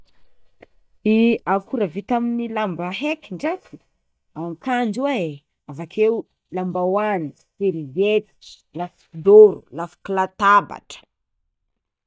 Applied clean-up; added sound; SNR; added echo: neural mask model DeepFilterNet 3.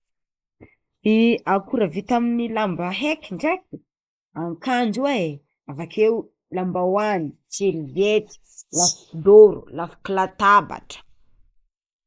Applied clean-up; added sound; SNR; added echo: neural mask model Resemble Enhance denoiser.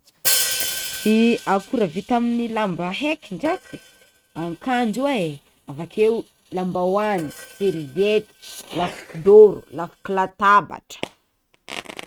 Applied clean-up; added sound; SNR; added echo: neural mask model RNNoise.